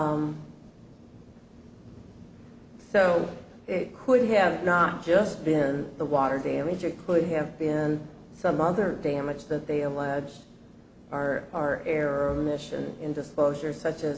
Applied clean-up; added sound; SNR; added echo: none; none; none; none.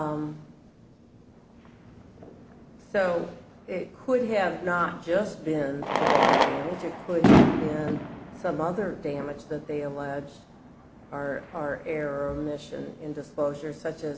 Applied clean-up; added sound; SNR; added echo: none; Fireworks; -1 dB; none.